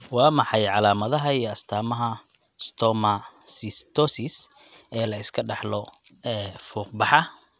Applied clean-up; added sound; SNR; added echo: none; none; none; none.